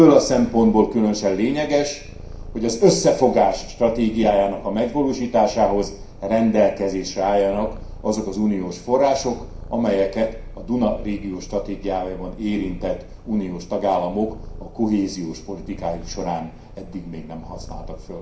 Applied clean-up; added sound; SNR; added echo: none; Purr; 16 dB; reverberation time 0.5 s.